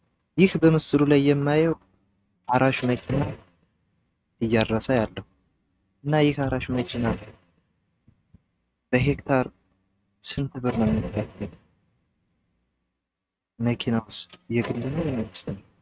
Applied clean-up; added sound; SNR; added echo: neural mask model RNNoise.